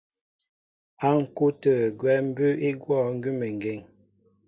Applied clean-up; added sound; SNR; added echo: none; none; none; none.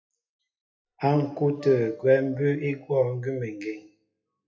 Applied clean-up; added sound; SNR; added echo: classical method WPE with log-MMSE.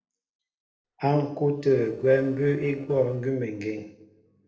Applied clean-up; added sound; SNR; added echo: neural separator model SepFormer DNS4.